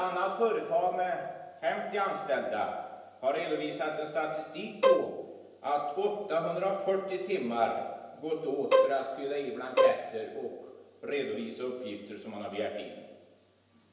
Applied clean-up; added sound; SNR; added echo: none; Bowed string instrument; -4 dB; reverberation time 1.0 s.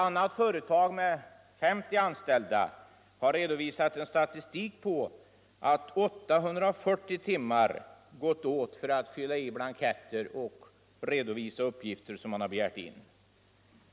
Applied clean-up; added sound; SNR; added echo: none; none; none; none.